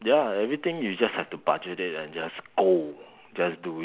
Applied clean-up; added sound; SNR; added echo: none; none; none; none.